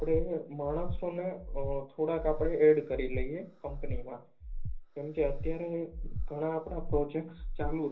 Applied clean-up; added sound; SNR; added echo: none; Breathing; 3 dB; reverberation time 0.3 s.